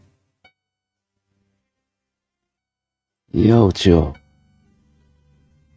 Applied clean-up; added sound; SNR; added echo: neural mask model RNNoise.